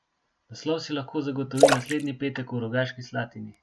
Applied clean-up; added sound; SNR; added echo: none; Splash, splatter; -3 dB; none.